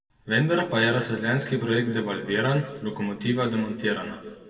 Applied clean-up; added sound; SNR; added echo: none; Bowed string instrument; 19 dB; reverberation time 1.3 s.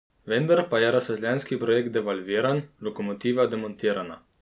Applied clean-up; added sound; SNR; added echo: none; none; none; none.